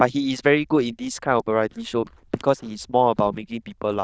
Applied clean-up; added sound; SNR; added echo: neural diffusion model UNIVERSE++.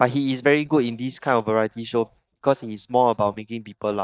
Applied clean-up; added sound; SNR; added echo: neural mask model DeepFilterNet 3.